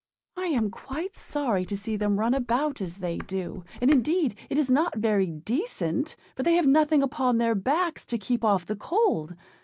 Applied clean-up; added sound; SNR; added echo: none; Dishes, pots, and pans; 18 dB; none.